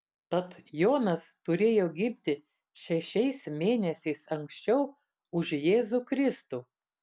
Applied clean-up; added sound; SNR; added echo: none; none; none; none.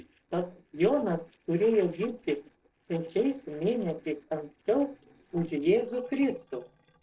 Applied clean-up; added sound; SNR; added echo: neural separator model SepFormer DNS4.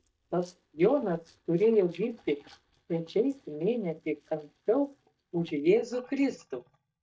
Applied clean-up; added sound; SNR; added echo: neural mask model DeepFilterNet 3.